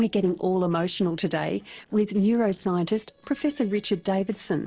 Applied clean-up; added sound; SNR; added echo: neural separator model SepFormer DNS4.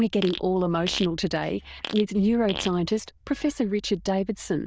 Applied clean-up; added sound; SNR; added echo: neural diffusion model UNIVERSE++.